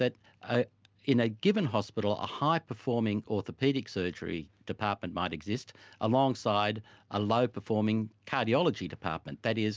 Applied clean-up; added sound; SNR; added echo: none; none; none; none.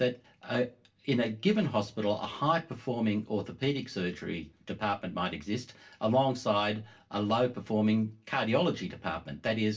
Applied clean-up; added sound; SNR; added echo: none; none; none; reverberation time 0.2 s.